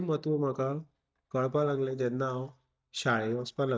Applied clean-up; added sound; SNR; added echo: neural mask model DeepFilterNet 3.